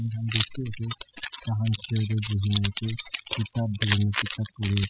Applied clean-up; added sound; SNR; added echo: classical method spectral subtraction.